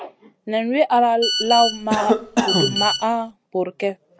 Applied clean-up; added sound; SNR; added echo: none; Cough + Telephone; 1 dB; none.